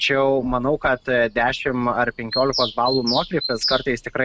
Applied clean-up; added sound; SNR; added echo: none; Bird vocalization, bird call, bird song; 10 dB; none.